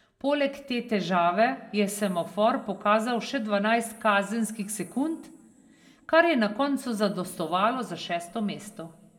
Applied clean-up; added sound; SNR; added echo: none; none; none; reverberation time 1.7 s.